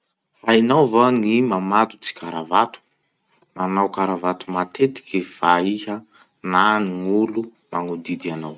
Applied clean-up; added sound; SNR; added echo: none; none; none; none.